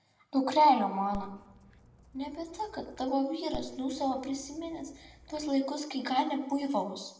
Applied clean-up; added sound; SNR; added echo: none; Dog; 17 dB; reverberation time 0.8 s.